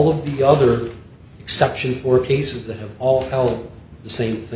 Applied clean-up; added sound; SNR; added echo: none; none; none; none.